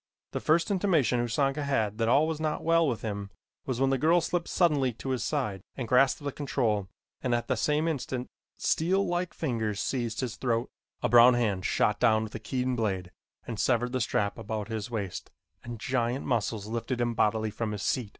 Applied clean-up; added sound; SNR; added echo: none; none; none; none.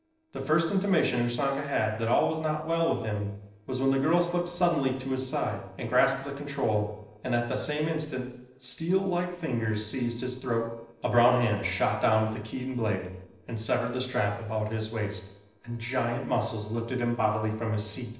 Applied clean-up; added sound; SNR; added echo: neural separator model SepFormer DNS4.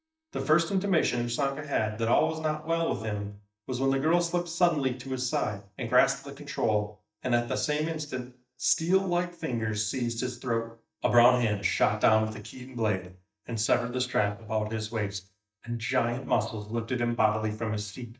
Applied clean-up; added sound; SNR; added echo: neural mask model DeepFilterNet 3.